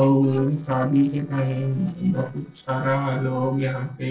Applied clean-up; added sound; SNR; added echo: neural separator model SepFormer DNS4.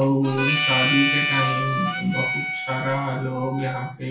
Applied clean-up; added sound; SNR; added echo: none; Harmonica; 1 dB; reverberation time 0.3 s.